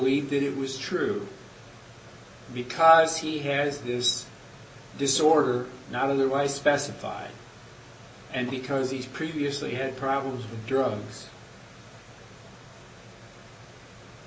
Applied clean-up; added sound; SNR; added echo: none; none; none; none.